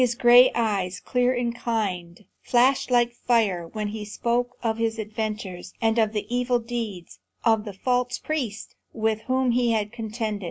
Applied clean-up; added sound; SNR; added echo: none; none; none; none.